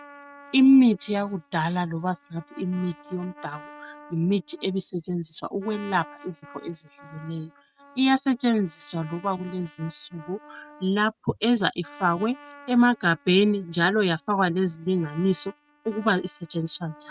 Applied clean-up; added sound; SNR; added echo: neural mask model RNNoise.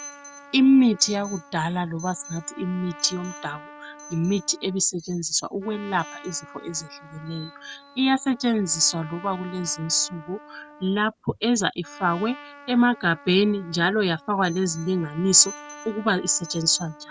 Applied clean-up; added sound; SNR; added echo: none; Trumpet + Alarm; 19 dB; none.